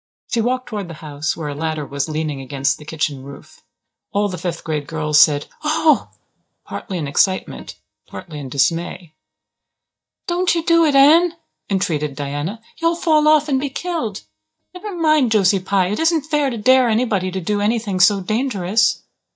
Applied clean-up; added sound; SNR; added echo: neural mask model DeepFilterNet 3.